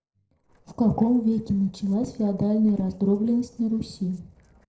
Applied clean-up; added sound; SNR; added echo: neural separator model SepFormer DNS4.